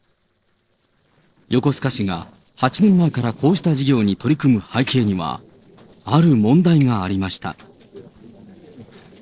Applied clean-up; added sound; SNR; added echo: neural separator model SepFormer DNS4.